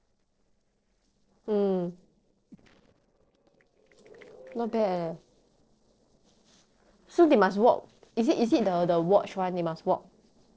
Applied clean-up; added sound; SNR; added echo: neural separator model SepFormer DNS4.